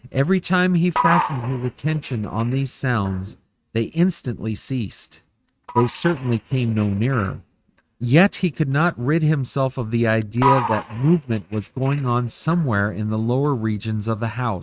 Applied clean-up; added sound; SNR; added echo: neural mask model RNNoise.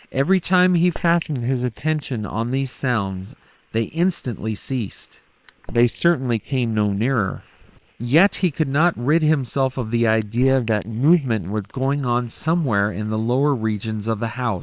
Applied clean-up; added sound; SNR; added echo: neural separator model SepFormer WHAM!.